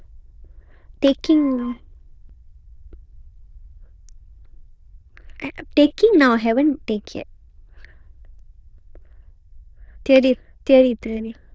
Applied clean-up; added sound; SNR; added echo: neural diffusion model UNIVERSE++.